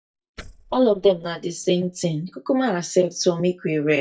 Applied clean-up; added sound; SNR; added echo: neural mask model DeepFilterNet 3.